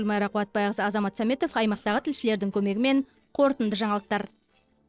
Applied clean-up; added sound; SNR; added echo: neural separator model SepFormer DNS4.